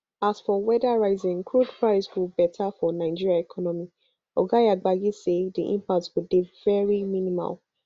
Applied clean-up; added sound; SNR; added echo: none; none; none; none.